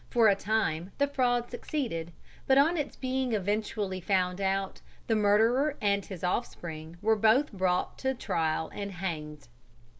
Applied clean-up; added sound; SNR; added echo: none; none; none; none.